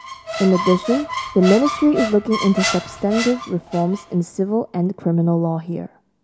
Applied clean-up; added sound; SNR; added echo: none; Squeak; 9 dB; none.